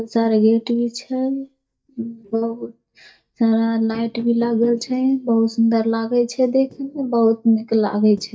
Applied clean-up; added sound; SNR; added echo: neural mask model DeepFilterNet 3.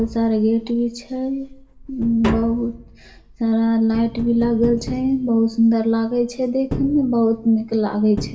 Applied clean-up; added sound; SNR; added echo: none; Tap; 13 dB; reverberation time 0.6 s.